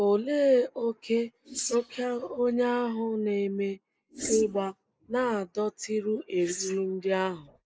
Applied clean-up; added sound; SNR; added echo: neural mask model Resemble Enhance denoiser.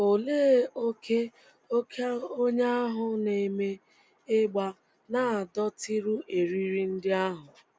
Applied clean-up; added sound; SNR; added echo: none; none; none; none.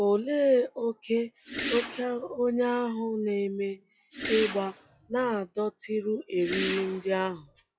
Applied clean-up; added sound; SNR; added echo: classical method log-MMSE.